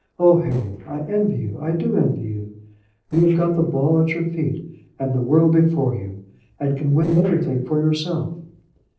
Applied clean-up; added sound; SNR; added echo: neural separator model SepFormer DNS4.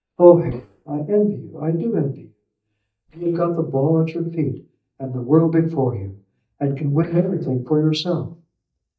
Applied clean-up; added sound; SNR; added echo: neural mask model DeepFilterNet 3.